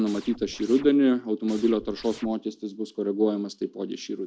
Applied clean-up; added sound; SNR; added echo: none; Scratching (performance technique); 20 dB; none.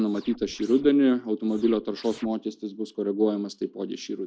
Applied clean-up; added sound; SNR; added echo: neural mask model Resemble Enhance denoiser.